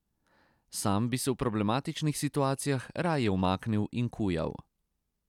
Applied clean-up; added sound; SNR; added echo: none; none; none; none.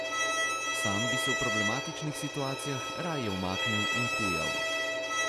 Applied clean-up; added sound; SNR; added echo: none; Bowed string instrument; -5 dB; none.